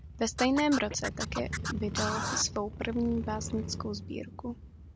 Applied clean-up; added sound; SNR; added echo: none; Motorcycle + Scratching (performance technique); 5 dB; none.